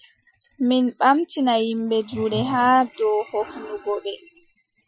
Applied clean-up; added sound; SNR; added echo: classical method Wiener filter.